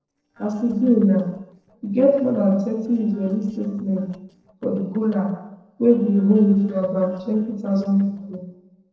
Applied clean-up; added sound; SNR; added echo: neural separator model SepFormer DNS4.